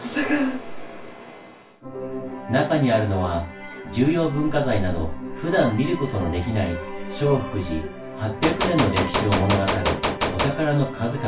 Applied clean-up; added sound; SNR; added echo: none; Gunshot, gunfire; 1 dB; reverberation time 0.3 s.